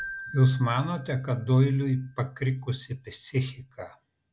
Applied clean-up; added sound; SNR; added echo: none; Keyboard (musical); 19 dB; none.